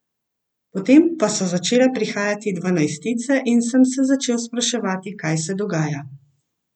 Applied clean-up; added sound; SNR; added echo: none; none; none; none.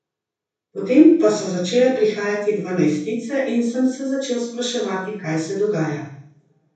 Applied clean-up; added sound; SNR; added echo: none; none; none; reverberation time 0.6 s.